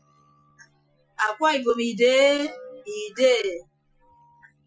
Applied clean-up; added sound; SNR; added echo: classical method Wiener filter.